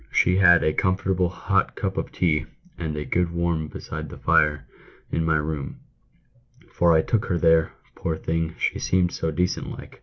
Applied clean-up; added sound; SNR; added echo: none; none; none; none.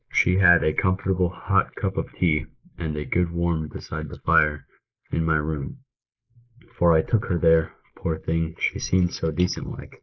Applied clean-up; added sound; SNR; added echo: neural mask model Resemble Enhance denoiser.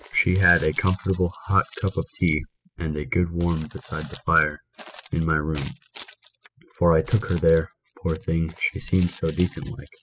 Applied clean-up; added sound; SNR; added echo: classical method spectral subtraction.